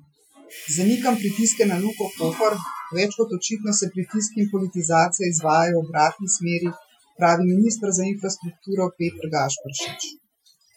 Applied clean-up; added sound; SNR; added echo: classical method Wiener filter.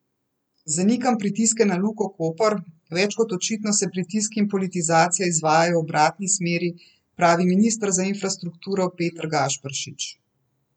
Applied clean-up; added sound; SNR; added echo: none; none; none; none.